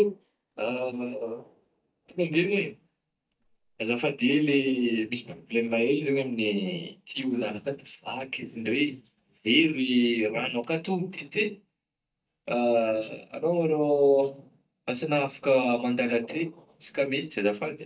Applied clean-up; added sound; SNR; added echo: neural mask model DeepFilterNet 3.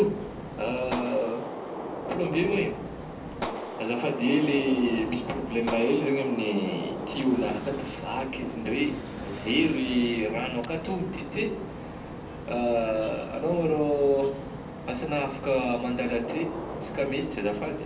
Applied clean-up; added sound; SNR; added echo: none; Gunshot, gunfire; 8 dB; reverberation time 0.6 s.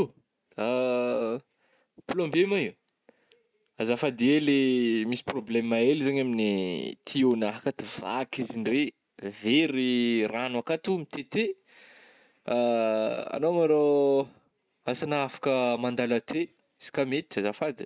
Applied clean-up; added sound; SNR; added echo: none; none; none; none.